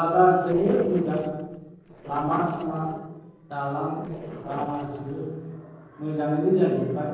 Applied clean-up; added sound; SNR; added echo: neural separator model SepFormer DNS4.